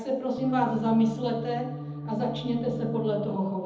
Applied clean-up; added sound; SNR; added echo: none; Organ; 8 dB; reverberation time 1.0 s.